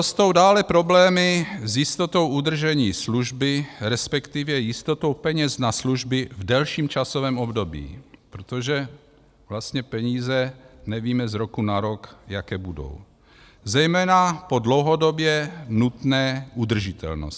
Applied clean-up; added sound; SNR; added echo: none; none; none; none.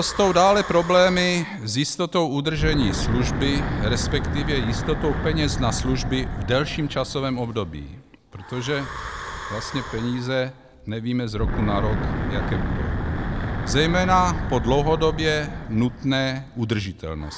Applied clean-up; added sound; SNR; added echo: none; Wind / Breathing; 4 dB; none.